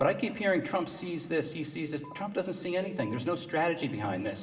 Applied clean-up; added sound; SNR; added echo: none; Alarm; 15 dB; reverberation time 2.9 s.